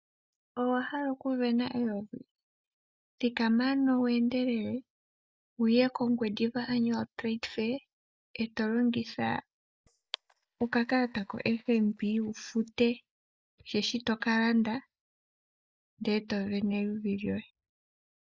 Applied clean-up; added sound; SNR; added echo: neural mask model DeepFilterNet 3.